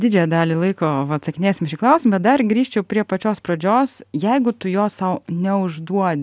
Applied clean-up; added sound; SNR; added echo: none; none; none; none.